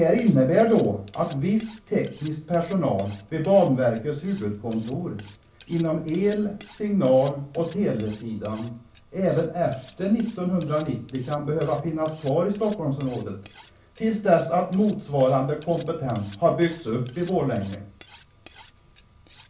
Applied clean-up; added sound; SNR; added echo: none; Cutlery, silverware; 15 dB; reverberation time 0.3 s.